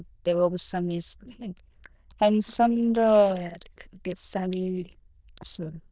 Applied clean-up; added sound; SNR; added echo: neural diffusion model UNIVERSE++.